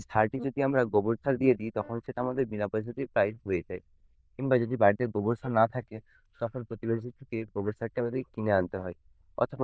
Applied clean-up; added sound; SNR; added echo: neural diffusion model UNIVERSE++.